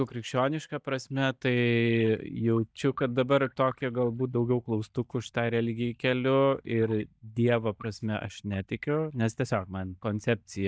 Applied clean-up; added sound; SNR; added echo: neural mask model DeepFilterNet 3.